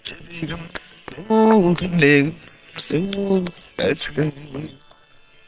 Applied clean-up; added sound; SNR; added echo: neural separator model SepFormer WHAM!.